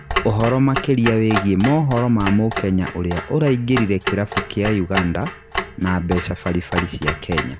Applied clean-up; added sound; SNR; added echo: none; Clock; 7 dB; none.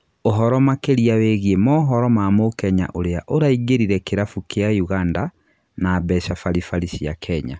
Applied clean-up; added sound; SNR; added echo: none; none; none; none.